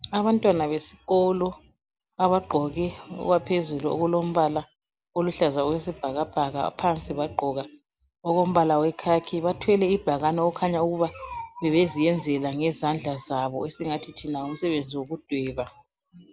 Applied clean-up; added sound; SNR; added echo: none; none; none; none.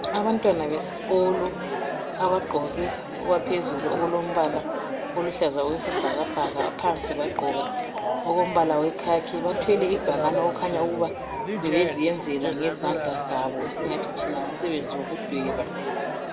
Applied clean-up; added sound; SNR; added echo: none; Chatter; 4 dB; reverberation time 0.9 s.